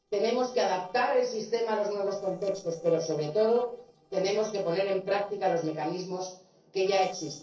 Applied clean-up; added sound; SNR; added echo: neural separator model SepFormer DNS4.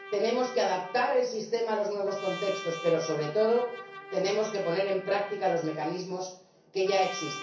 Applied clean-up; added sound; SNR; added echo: none; Trumpet; 14 dB; reverberation time 0.6 s.